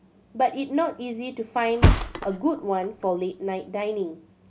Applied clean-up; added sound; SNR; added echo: none; Thump, thud; -2 dB; none.